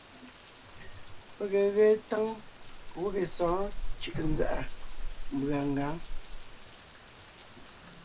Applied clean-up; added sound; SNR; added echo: none; Rain; 3 dB; none.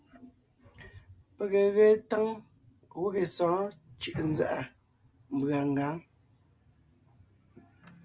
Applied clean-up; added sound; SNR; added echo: none; none; none; none.